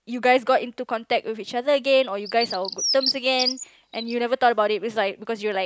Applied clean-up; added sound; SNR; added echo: neural mask model Resemble Enhance denoiser.